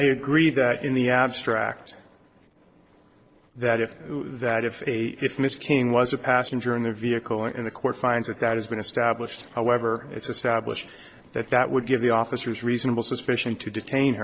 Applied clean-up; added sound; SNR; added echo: neural separator model SepFormer DNS4.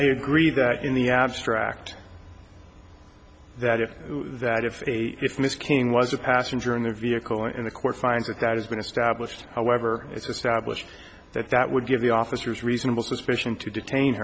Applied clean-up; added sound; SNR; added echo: none; none; none; none.